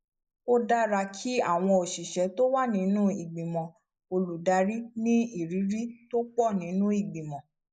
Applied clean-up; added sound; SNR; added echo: neural mask model Resemble Enhance denoiser.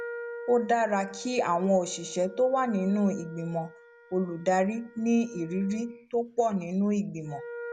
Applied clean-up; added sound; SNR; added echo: none; Wind instrument, woodwind instrument; 15 dB; none.